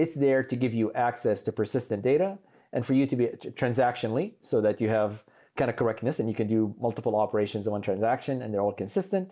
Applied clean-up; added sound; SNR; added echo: none; none; none; none.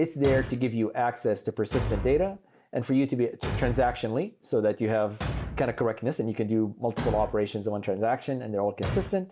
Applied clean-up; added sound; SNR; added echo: none; Thump, thud; 9 dB; none.